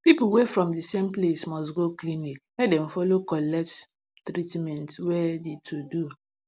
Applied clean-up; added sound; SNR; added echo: none; none; none; none.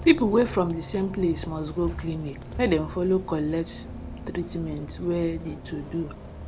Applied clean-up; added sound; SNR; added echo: none; Bus; 11 dB; none.